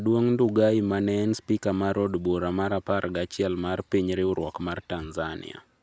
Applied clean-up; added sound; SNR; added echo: none; none; none; none.